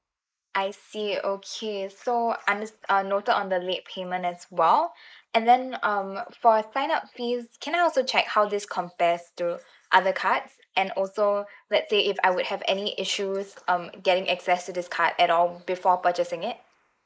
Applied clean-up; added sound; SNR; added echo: neural mask model Resemble Enhance denoiser.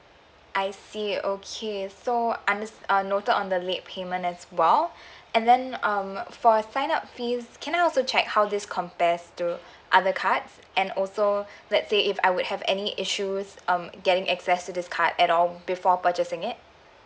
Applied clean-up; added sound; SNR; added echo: none; none; none; none.